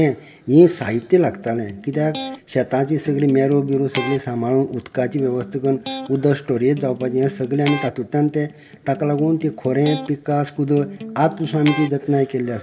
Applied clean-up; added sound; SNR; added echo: none; Electric guitar; 14 dB; reverberation time 0.6 s.